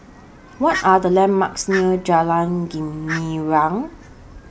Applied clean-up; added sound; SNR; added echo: none; Fowl; 15 dB; none.